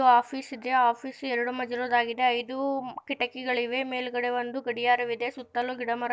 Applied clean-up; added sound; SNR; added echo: none; none; none; none.